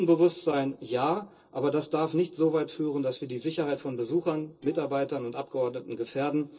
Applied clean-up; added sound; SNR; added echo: neural separator model SepFormer DNS4.